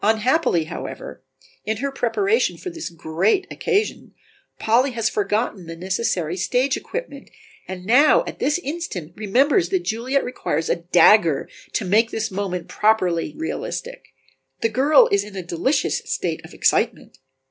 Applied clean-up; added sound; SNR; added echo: none; none; none; none.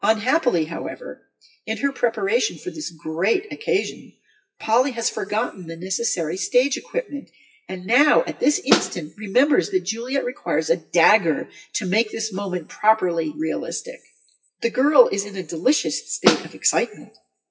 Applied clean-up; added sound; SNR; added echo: classical method WPE with log-MMSE.